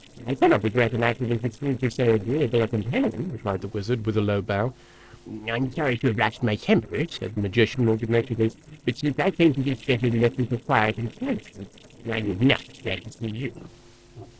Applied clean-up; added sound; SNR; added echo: neural separator model SepFormer DNS4.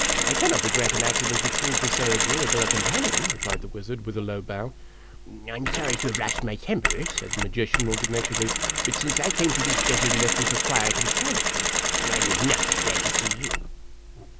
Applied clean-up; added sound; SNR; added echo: none; Mechanisms; -5 dB; none.